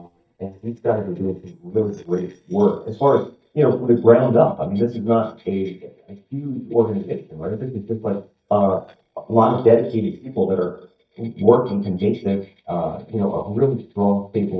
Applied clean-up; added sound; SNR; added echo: neural mask model DeepFilterNet 3.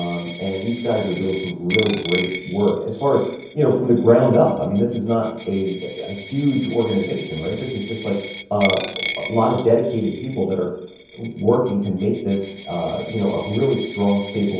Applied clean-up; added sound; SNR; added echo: none; Coin (dropping); 12 dB; reverberation time 0.9 s.